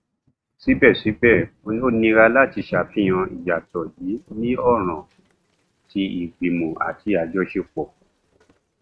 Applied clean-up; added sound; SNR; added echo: neural mask model RNNoise.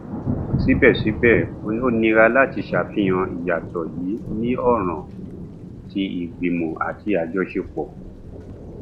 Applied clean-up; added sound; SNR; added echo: none; Thunder; 8 dB; none.